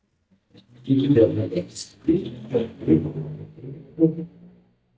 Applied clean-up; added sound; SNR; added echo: neural mask model DeepFilterNet 3.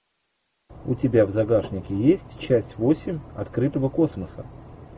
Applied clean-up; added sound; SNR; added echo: none; none; none; none.